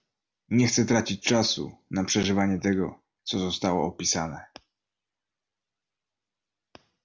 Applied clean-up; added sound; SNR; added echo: none; none; none; none.